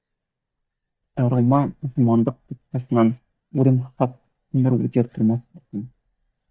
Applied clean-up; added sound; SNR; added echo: neural mask model DeepFilterNet 3.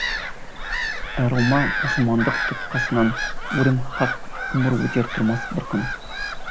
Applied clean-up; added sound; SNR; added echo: none; Gull, seagull / Bird vocalization, bird call, bird song; 3 dB; none.